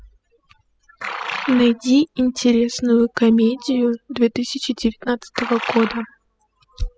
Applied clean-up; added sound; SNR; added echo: classical method spectral subtraction.